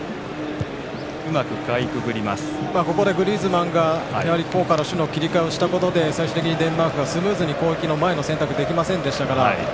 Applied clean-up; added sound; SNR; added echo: none; Buzz / Bird; 13 dB; none.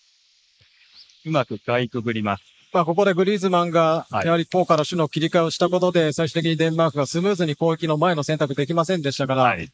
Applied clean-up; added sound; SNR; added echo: neural mask model Resemble Enhance denoiser.